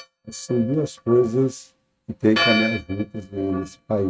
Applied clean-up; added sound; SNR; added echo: neural mask model RNNoise.